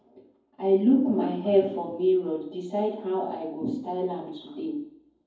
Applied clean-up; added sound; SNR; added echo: none; none; none; reverberation time 0.9 s.